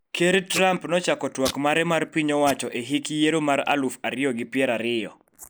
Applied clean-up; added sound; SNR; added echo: neural mask model Resemble Enhance denoiser.